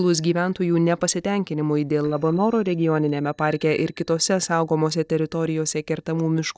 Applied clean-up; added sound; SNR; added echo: neural mask model DeepFilterNet 3.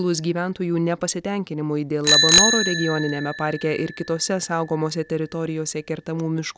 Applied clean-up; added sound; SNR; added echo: none; Bicycle bell; 1 dB; none.